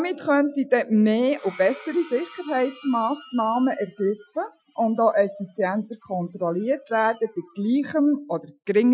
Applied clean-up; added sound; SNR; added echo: classical method Wiener filter.